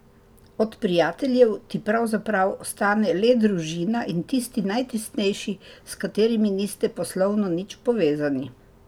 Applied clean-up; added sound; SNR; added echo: none; none; none; none.